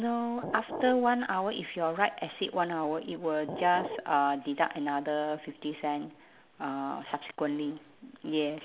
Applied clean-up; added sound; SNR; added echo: none; Glass; 9 dB; none.